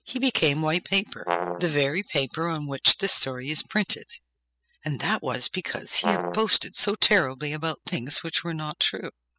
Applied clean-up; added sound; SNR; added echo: classical method spectral subtraction.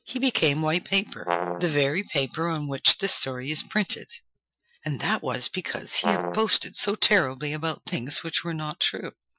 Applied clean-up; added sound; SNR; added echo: classical method Wiener filter.